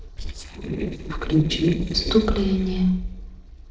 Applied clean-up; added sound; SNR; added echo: neural separator model SepFormer DNS4.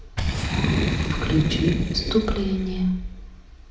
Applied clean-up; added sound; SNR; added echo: none; Boom; 0 dB; reverberation time 0.7 s.